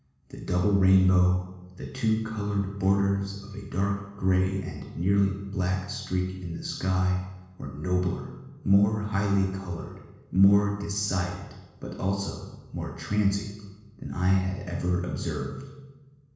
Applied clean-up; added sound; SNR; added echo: none; none; none; reverberation time 1.1 s.